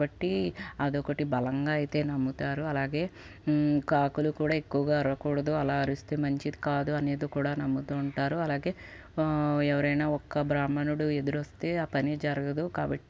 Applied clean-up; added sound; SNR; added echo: none; none; none; none.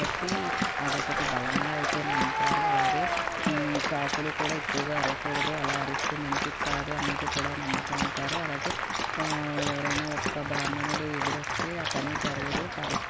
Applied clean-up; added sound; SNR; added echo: none; Dog + Applause; -5 dB; none.